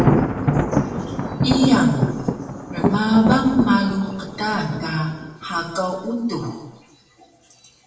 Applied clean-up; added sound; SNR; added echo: none; Thunder; 2 dB; reverberation time 1.0 s.